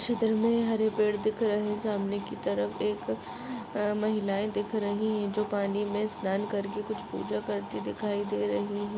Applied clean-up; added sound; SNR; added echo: none; none; none; none.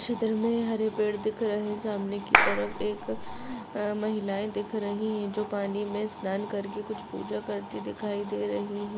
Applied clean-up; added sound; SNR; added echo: none; Clapping; -4 dB; none.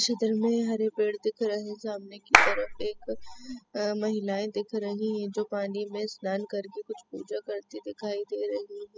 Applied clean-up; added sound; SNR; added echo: classical method spectral subtraction.